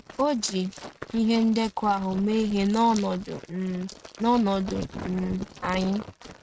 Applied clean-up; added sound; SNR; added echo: neural mask model RNNoise.